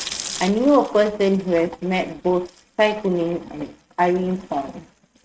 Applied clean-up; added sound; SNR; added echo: neural mask model RNNoise.